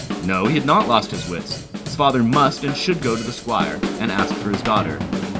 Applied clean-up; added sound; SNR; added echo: none; Drum / Drum kit; 6 dB; reverberation time 0.3 s.